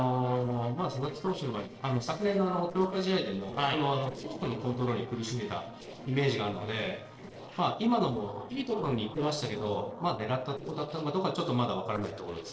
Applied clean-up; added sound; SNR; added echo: neural separator model SepFormer DNS4.